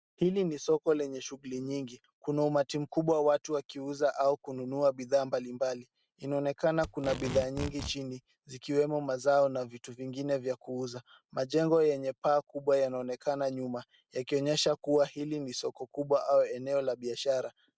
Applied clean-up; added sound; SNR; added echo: none; Packing tape, duct tape; 9 dB; none.